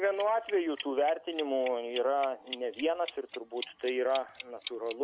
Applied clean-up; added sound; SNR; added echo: none; Clock; 15 dB; none.